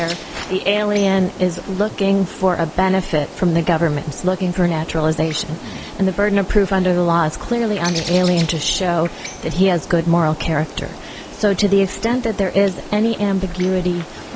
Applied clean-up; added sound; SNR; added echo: none; Bird; 15 dB; none.